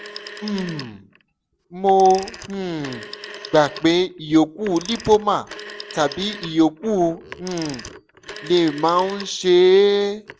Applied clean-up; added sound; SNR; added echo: none; Telephone; 17 dB; none.